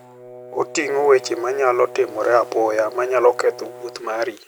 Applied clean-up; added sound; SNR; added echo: none; Brass instrument; 18 dB; none.